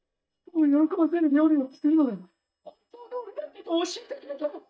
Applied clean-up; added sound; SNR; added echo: neural mask model DeepFilterNet 3.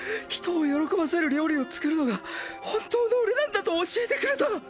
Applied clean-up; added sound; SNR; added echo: none; none; none; none.